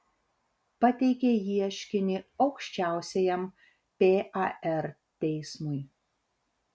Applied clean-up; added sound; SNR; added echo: none; none; none; none.